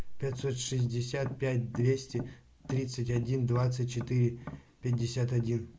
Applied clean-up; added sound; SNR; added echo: none; Tap; 16 dB; none.